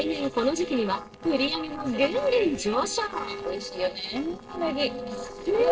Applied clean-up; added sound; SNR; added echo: neural separator model SepFormer DNS4.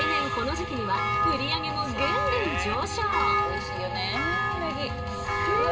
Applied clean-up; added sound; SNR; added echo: none; Church bell; 0 dB; reverberation time 0.2 s.